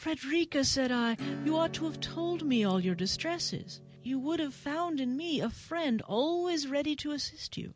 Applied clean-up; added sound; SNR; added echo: none; Acoustic guitar / Strum; 15 dB; none.